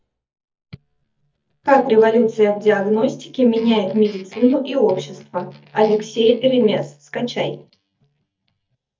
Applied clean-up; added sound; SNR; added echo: neural mask model DeepFilterNet 3.